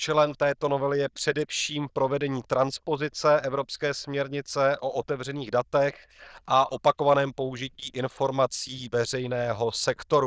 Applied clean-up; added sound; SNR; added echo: neural diffusion model UNIVERSE++.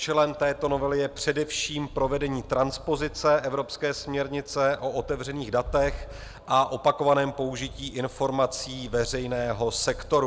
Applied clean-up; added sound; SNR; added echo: none; Purr; 17 dB; none.